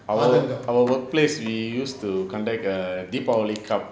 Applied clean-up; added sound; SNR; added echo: none; none; none; none.